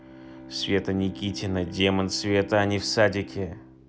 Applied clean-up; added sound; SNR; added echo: none; Bowed string instrument; 15 dB; none.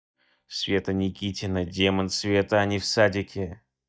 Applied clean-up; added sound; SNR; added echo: neural mask model DeepFilterNet 3.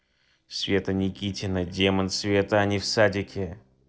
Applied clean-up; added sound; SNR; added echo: neural separator model SepFormer DNS4.